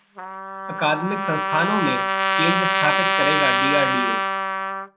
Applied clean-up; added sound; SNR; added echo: none; Trumpet; -3 dB; none.